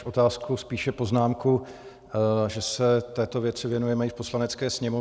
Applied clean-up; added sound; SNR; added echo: none; none; none; none.